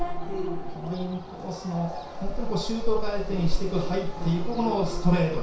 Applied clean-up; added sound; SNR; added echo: none; Ocean; -1 dB; reverberation time 0.6 s.